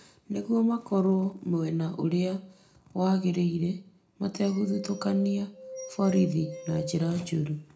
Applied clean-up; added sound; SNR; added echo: none; Glass; 13 dB; reverberation time 0.3 s.